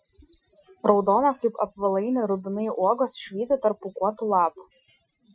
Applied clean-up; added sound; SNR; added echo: classical method Wiener filter.